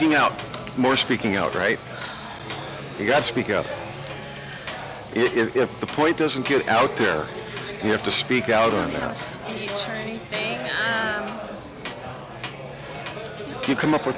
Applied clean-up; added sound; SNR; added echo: none; Tools; 17 dB; none.